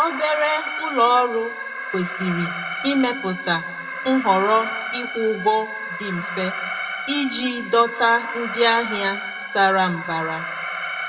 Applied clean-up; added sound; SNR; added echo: none; Alarm; 7 dB; reverberation time 1.2 s.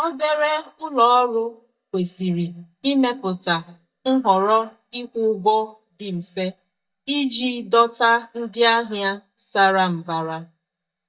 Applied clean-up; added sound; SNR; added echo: neural mask model DeepFilterNet 3.